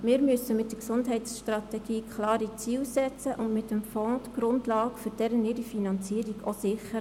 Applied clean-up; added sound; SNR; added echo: none; Microwave oven; 18 dB; none.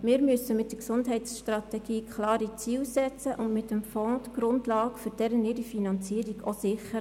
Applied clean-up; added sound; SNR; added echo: none; none; none; none.